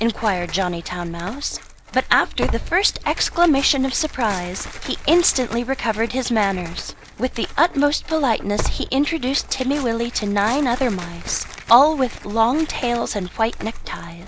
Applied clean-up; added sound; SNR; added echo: none; Tearing; 12 dB; none.